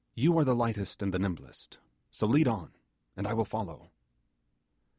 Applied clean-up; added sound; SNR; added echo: none; none; none; none.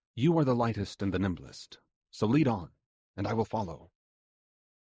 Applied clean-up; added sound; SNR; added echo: neural mask model Resemble Enhance denoiser.